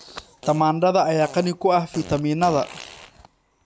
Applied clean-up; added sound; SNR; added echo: none; Fart; 19 dB; none.